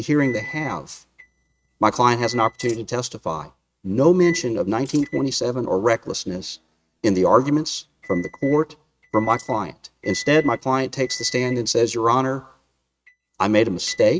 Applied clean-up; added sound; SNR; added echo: neural mask model RNNoise.